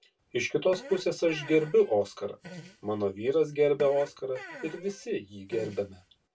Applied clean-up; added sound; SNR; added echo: none; Fart; 19 dB; reverberation time 0.1 s.